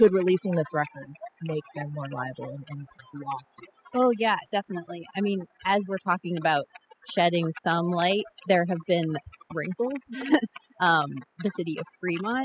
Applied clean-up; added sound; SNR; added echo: classical method spectral subtraction.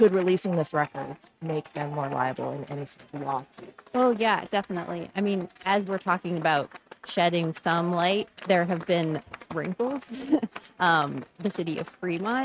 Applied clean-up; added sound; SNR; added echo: neural mask model RNNoise.